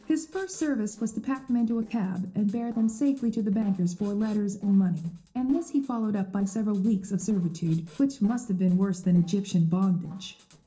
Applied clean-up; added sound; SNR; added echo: neural separator model SepFormer DNS4.